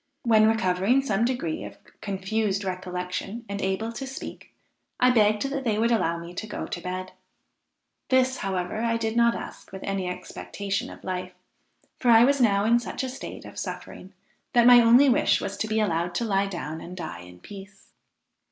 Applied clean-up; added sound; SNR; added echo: none; none; none; none.